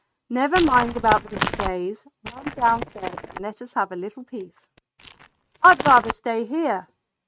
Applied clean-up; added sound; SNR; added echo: neural mask model RNNoise.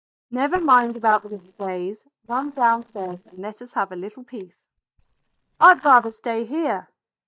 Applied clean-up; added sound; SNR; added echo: neural mask model DeepFilterNet 3.